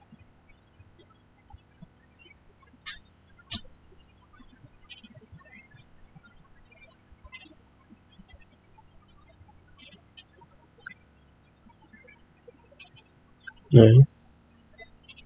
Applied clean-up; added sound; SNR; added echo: classical method spectral subtraction.